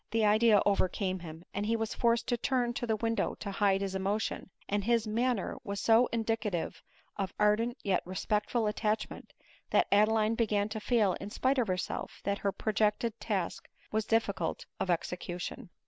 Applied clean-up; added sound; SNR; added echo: none; none; none; none.